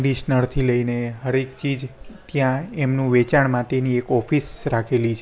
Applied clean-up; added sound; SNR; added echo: none; none; none; none.